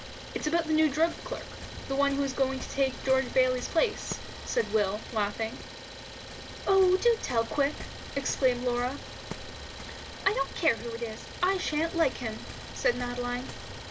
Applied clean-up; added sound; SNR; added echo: none; Waves, surf + Idling; 11 dB; none.